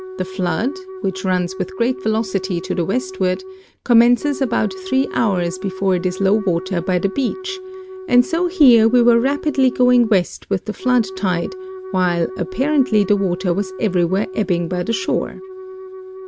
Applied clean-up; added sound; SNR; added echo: none; Wind instrument, woodwind instrument; 13 dB; none.